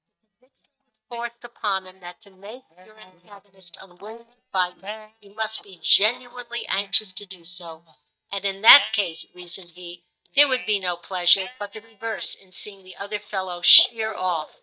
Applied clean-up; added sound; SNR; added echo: neural mask model DeepFilterNet 3.